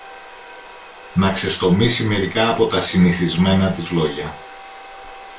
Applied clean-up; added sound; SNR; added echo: none; Domestic sounds, home sounds; 18 dB; reverberation time 0.2 s.